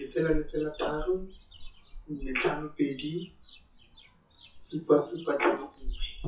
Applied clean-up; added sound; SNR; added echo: classical method WPE with log-MMSE.